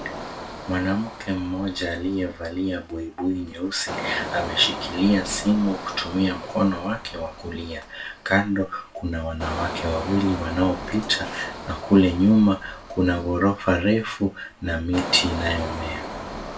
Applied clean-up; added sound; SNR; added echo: none; Engine; 11 dB; reverberation time 0.2 s.